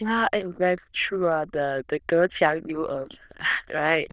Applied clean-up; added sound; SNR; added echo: neural diffusion model UNIVERSE++.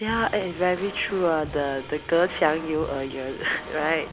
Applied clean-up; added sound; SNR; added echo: none; Drum kit; 13 dB; none.